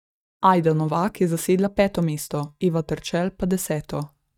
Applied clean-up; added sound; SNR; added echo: neural mask model DeepFilterNet 3.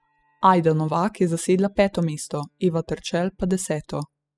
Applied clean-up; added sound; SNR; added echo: classical method spectral subtraction.